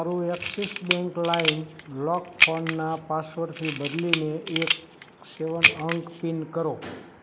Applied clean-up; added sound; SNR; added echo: none; Camera; -1 dB; none.